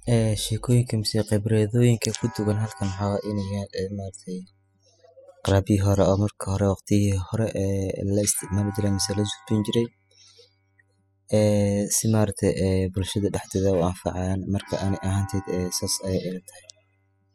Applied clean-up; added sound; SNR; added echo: classical method spectral subtraction.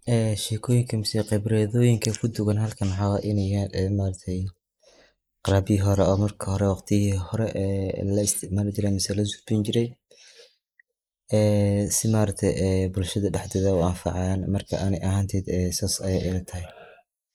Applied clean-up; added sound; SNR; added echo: neural mask model Resemble Enhance denoiser.